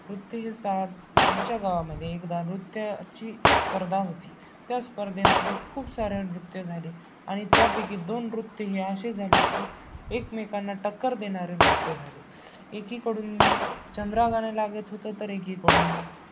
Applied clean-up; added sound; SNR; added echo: none; Gunshot, gunfire; -3 dB; none.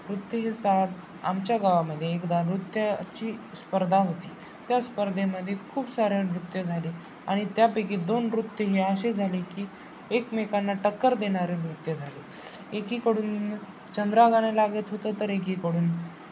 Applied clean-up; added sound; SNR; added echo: none; none; none; none.